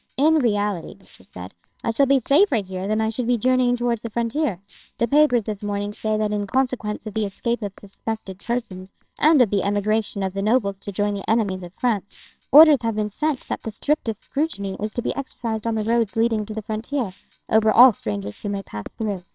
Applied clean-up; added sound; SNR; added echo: neural separator model SepFormer WHAMR!.